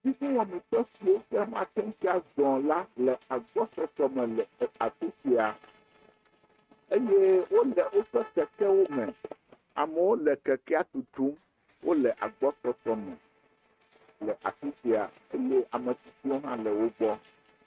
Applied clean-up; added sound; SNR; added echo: neural mask model RNNoise.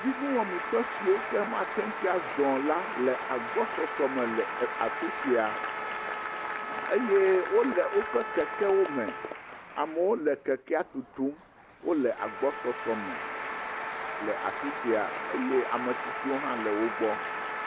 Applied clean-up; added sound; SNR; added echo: none; Trumpet + Applause; 5 dB; none.